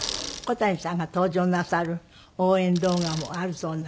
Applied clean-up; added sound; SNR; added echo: none; Bicycle; 14 dB; none.